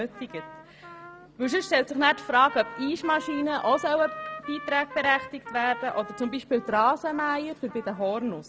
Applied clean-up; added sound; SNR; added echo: none; Trumpet; 15 dB; none.